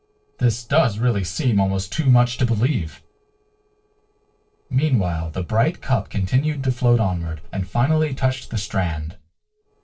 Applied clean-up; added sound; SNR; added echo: neural separator model SepFormer DNS4.